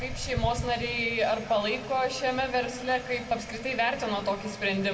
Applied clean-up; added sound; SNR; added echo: none; none; none; reverberation time 1.5 s.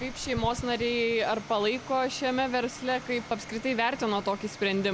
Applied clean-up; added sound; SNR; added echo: none; none; none; none.